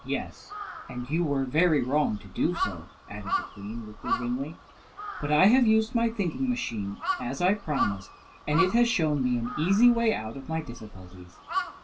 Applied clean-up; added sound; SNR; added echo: none; Crow; 9 dB; reverberation time 0.2 s.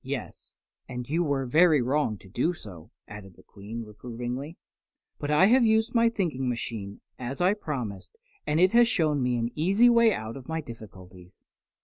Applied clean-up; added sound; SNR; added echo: none; none; none; none.